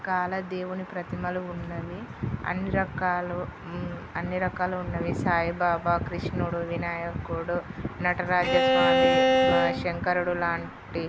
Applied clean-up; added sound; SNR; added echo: none; Bowed string instrument; -5 dB; none.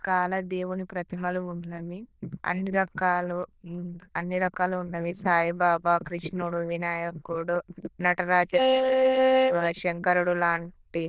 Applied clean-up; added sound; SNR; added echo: neural diffusion model UNIVERSE++.